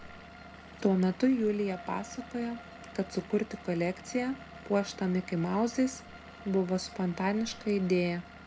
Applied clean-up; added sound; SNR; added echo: none; Bowed string instrument + Engine / Vehicle; 16 dB; none.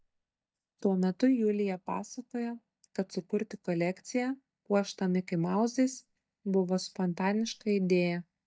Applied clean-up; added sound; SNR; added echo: neural mask model DeepFilterNet 3.